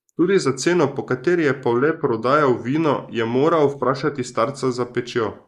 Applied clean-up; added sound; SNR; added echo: neural mask model Resemble Enhance denoiser.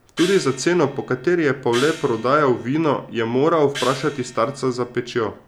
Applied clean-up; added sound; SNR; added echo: none; Gong; 16 dB; none.